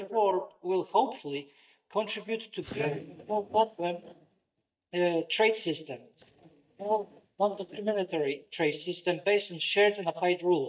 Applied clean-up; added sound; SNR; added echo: neural mask model DeepFilterNet 3.